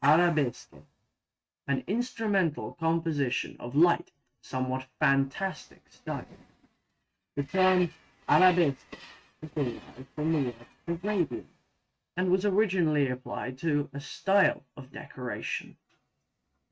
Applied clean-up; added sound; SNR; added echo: neural mask model RNNoise.